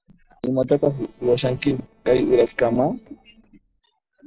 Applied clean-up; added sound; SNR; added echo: neural separator model SepFormer DNS4.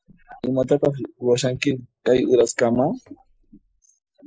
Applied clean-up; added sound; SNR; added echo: neural mask model Resemble Enhance denoiser.